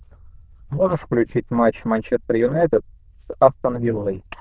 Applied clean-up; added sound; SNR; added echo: neural diffusion model UNIVERSE++.